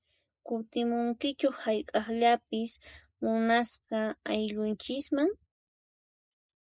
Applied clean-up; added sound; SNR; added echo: neural mask model Resemble Enhance denoiser.